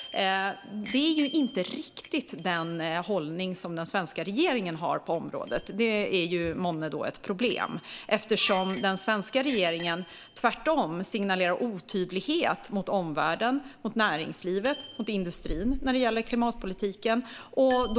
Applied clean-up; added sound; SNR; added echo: none; Bowed string instrument + Bicycle bell; 14 dB; none.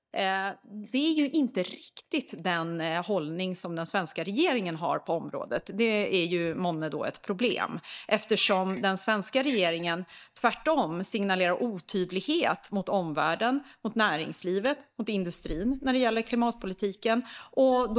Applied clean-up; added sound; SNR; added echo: neural mask model DeepFilterNet 3.